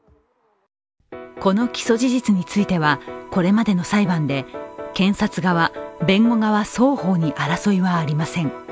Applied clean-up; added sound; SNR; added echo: none; none; none; none.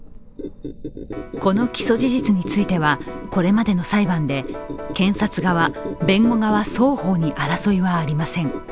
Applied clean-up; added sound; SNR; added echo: none; Squeak; 11 dB; none.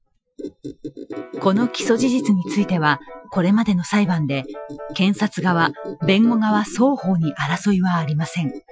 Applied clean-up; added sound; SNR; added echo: classical method Wiener filter.